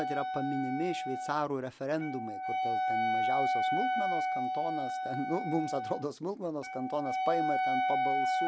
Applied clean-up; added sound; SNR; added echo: none; Wind instrument, woodwind instrument; -3 dB; none.